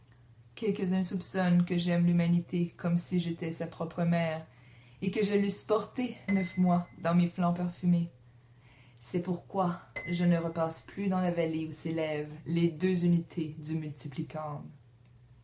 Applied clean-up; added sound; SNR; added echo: none; Piano; 20 dB; none.